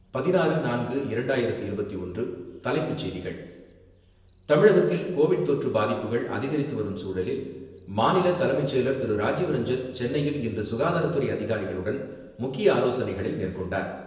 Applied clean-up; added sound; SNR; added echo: none; Cricket; 18 dB; reverberation time 1.0 s.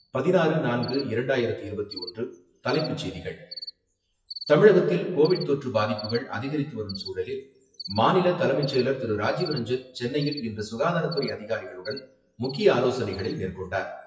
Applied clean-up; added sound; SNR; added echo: classical method WPE with log-MMSE.